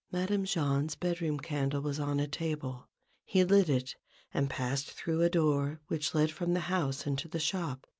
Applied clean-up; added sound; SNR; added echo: none; none; none; none.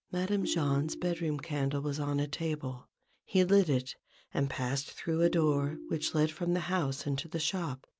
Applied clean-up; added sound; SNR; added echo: none; Ringtone; 11 dB; none.